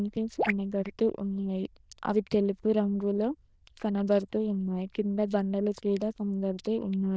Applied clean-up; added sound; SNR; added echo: neural diffusion model UNIVERSE++.